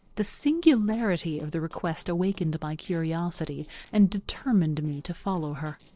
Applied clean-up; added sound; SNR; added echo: neural separator model SepFormer DNS4.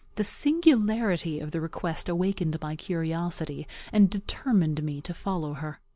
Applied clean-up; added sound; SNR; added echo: none; none; none; none.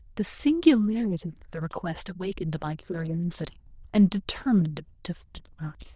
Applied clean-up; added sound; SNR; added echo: neural diffusion model UNIVERSE++.